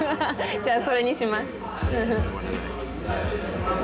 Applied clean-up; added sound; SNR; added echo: none; none; none; reverberation time 0.3 s.